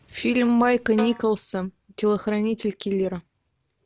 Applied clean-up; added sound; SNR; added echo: none; Snare drum; 16 dB; none.